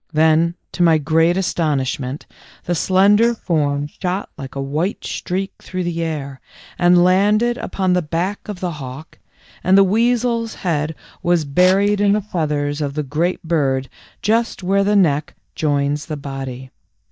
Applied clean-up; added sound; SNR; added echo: neural mask model DeepFilterNet 3.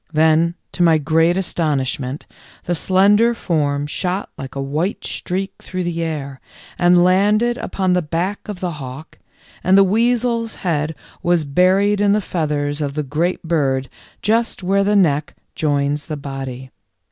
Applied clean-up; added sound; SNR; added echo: none; none; none; none.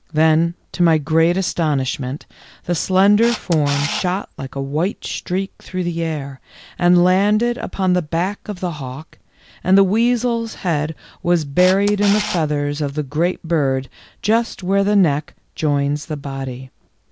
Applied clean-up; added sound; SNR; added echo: none; Camera; 18 dB; none.